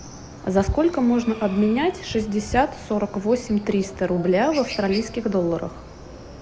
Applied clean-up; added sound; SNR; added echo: none; Chicken, rooster; 16 dB; none.